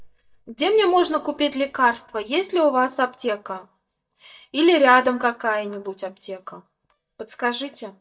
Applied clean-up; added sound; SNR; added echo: neural mask model DeepFilterNet 3.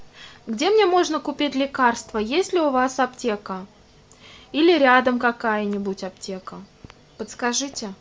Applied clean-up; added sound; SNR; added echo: none; none; none; none.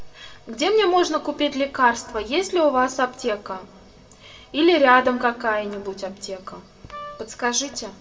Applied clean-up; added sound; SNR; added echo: none; Wind instrument, woodwind instrument; 16 dB; reverberation time 0.8 s.